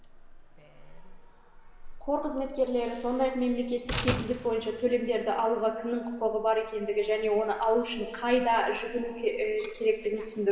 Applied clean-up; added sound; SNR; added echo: none; Slam; 13 dB; reverberation time 2.1 s.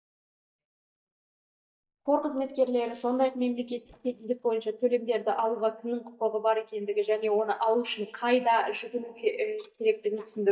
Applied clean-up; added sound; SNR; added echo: neural mask model DeepFilterNet 3.